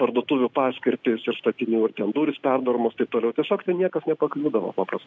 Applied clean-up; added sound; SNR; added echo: none; none; none; none.